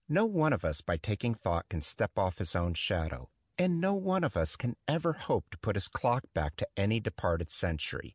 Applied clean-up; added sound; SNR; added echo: none; none; none; none.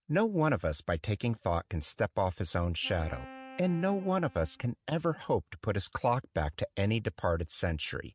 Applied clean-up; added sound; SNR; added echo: neural mask model RNNoise.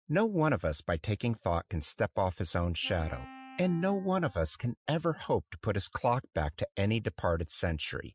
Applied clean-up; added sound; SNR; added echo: classical method Wiener filter.